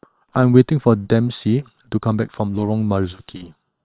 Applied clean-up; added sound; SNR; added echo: neural separator model SepFormer WHAM!.